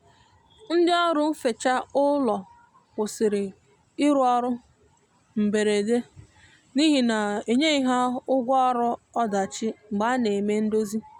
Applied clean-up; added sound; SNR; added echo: none; none; none; none.